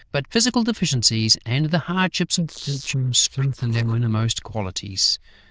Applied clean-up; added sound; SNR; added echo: neural diffusion model UNIVERSE++.